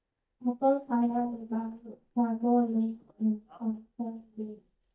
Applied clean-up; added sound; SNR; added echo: neural mask model DeepFilterNet 3.